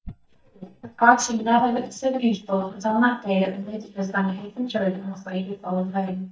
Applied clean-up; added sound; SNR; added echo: neural mask model DeepFilterNet 3.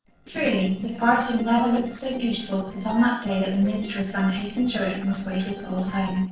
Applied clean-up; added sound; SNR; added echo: neural separator model SepFormer DNS4.